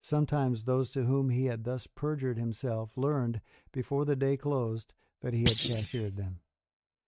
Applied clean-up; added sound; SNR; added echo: neural mask model RNNoise.